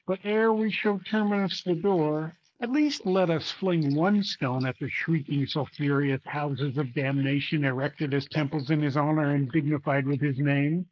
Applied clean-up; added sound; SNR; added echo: neural mask model Resemble Enhance denoiser.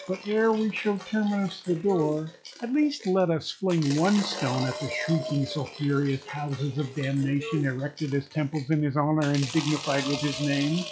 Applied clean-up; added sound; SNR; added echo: classical method log-MMSE.